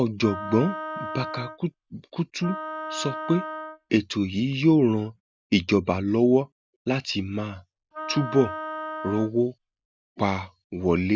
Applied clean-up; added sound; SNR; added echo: none; Wind instrument, woodwind instrument; 10 dB; none.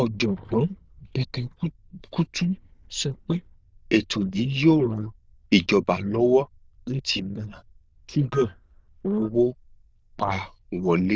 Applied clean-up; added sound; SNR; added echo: neural diffusion model UNIVERSE++.